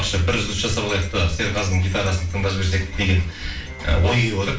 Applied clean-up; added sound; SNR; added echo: none; Bell; 19 dB; reverberation time 0.4 s.